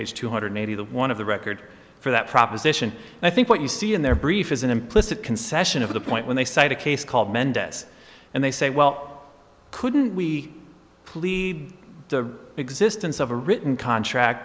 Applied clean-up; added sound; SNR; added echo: none; none; none; none.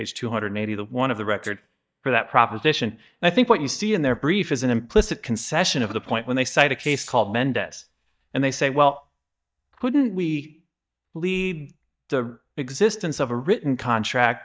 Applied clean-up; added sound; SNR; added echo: neural mask model DeepFilterNet 3.